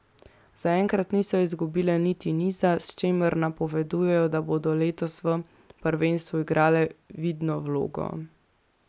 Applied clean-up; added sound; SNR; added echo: none; none; none; none.